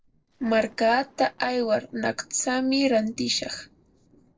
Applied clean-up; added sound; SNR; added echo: neural separator model SepFormer DNS4.